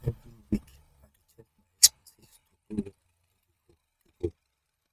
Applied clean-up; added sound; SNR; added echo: neural mask model RNNoise.